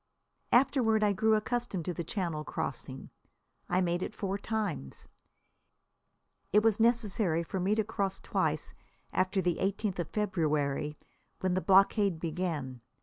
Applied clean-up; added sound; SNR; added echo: none; none; none; none.